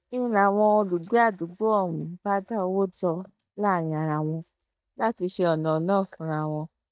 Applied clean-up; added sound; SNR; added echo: neural mask model DeepFilterNet 3.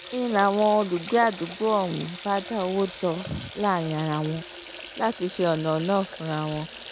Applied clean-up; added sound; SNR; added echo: none; Water tap, faucet; 14 dB; none.